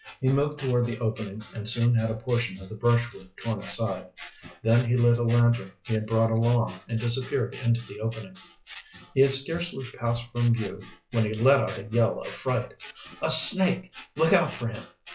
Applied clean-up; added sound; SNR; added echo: classical method log-MMSE.